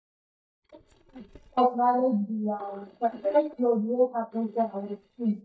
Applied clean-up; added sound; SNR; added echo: neural mask model DeepFilterNet 3.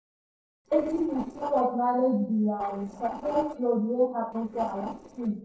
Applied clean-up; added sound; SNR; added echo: neural separator model SepFormer DNS4.